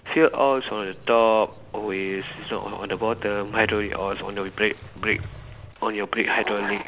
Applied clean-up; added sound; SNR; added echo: none; Motorcycle; 18 dB; none.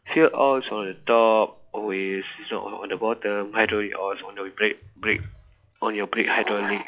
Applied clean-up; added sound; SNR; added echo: classical method log-MMSE.